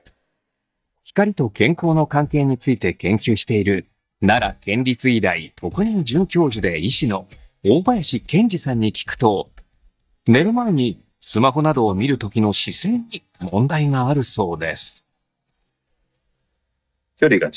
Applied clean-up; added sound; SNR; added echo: neural mask model DeepFilterNet 3.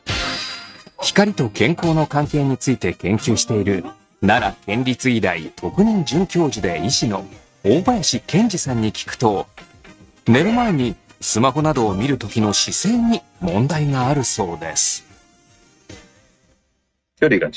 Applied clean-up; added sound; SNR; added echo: neural mask model RNNoise.